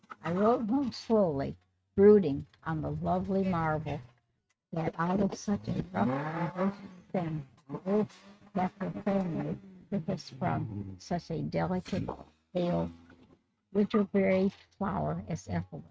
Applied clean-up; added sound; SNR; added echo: neural mask model RNNoise.